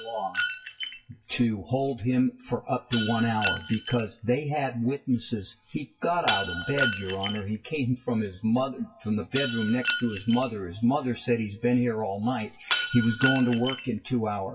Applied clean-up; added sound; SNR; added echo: classical method WPE with log-MMSE.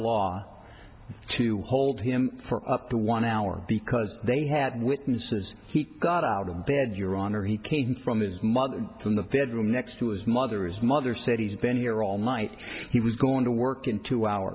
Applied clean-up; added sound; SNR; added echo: none; none; none; none.